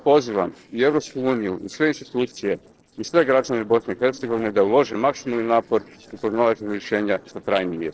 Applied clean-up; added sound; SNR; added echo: neural separator model SepFormer DNS4.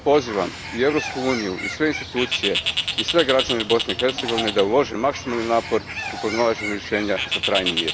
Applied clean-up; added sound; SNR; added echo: none; Bird; 5 dB; none.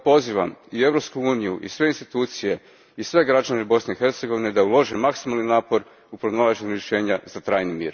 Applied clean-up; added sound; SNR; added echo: none; none; none; none.